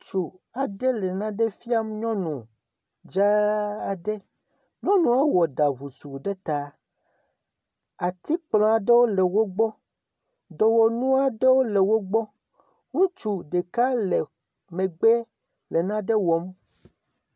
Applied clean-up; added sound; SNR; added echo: none; none; none; none.